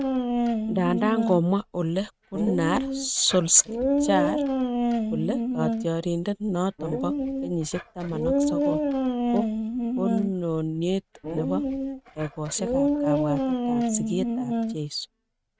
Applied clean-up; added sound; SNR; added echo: neural mask model RNNoise.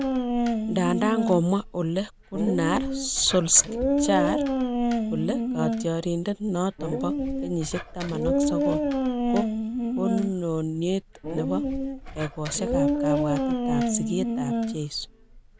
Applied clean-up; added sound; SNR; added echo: none; Dog; -1 dB; none.